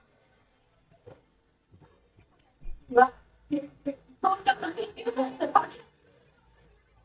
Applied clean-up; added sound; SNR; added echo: neural mask model DeepFilterNet 3.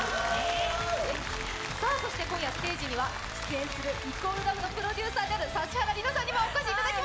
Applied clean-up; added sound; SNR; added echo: none; none; none; none.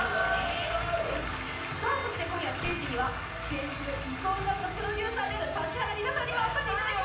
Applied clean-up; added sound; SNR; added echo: none; Gunshot, gunfire; 18 dB; reverberation time 0.6 s.